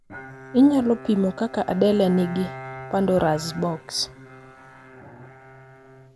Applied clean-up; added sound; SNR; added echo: none; Bowed string instrument; 16 dB; none.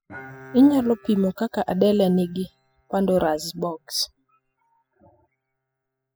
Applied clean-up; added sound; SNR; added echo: classical method spectral subtraction.